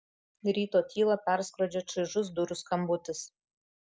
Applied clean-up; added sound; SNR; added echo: none; none; none; none.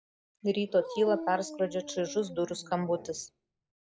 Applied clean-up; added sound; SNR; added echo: none; Dog; 12 dB; none.